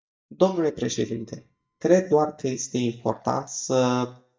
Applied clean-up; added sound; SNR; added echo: neural mask model DeepFilterNet 3.